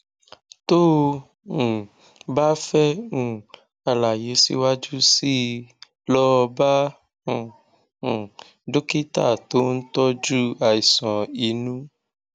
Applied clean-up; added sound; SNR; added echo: none; none; none; none.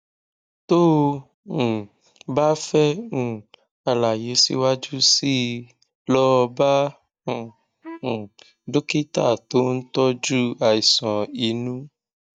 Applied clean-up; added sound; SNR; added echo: neural mask model DeepFilterNet 3.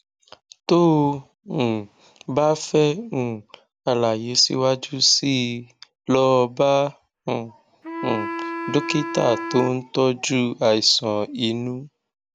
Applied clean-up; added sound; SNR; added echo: none; Wind instrument, woodwind instrument; 9 dB; none.